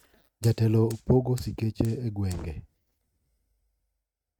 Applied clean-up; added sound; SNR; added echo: neural mask model RNNoise.